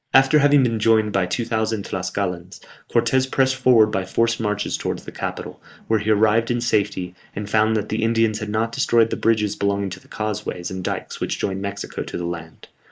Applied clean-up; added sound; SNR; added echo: neural mask model Resemble Enhance denoiser.